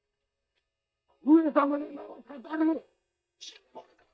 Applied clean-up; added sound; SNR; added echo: neural mask model DeepFilterNet 3.